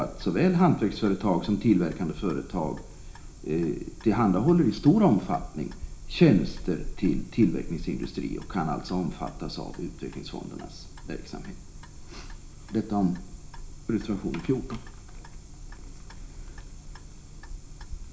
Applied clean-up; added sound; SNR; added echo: none; Clock; 13 dB; reverberation time 0.4 s.